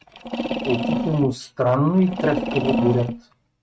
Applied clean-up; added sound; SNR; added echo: neural mask model RNNoise.